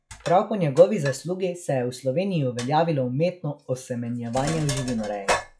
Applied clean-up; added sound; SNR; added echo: classical method log-MMSE.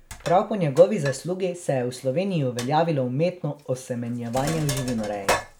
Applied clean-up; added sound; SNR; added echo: none; Sink (filling or washing); 11 dB; none.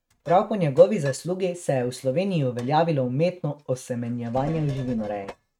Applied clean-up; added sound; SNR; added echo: neural mask model RNNoise.